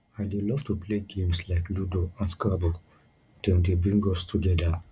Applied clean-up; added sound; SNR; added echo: none; none; none; none.